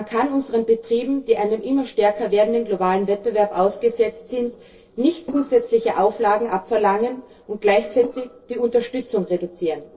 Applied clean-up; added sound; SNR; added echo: neural separator model SepFormer DNS4.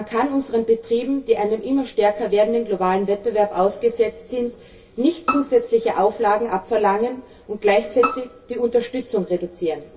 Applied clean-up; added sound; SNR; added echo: none; Bowed string instrument; 8 dB; reverberation time 0.1 s.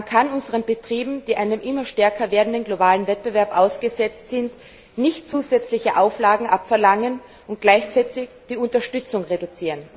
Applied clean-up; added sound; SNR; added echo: none; none; none; none.